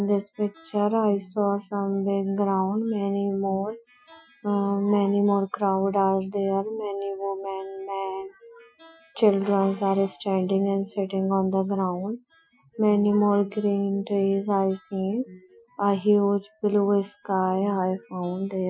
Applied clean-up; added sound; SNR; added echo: classical method Wiener filter.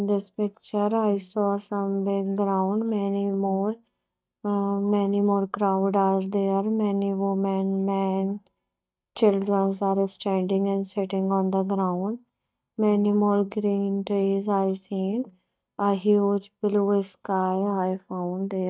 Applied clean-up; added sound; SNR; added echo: neural mask model DeepFilterNet 3.